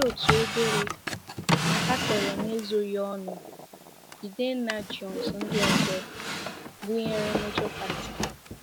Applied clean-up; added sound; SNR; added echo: none; Drawer open or close; -1 dB; none.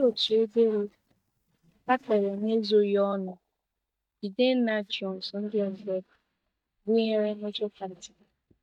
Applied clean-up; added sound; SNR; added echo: neural mask model DeepFilterNet 3.